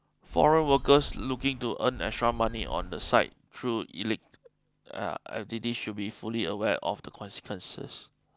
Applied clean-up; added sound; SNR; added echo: none; Telephone; 10 dB; none.